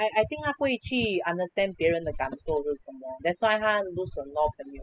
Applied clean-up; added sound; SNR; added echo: classical method spectral subtraction.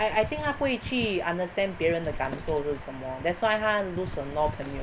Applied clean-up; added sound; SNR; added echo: none; Wind; 14 dB; none.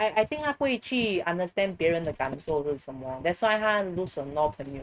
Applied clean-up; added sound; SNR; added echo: neural mask model RNNoise.